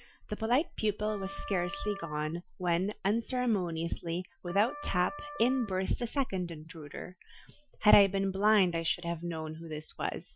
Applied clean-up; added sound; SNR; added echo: classical method Wiener filter.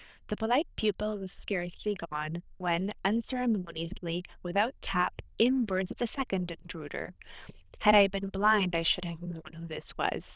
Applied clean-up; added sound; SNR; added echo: neural diffusion model UNIVERSE++.